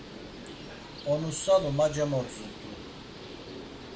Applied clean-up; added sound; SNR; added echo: none; Bird; 12 dB; none.